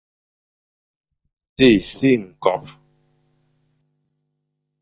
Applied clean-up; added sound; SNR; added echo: neural mask model DeepFilterNet 3.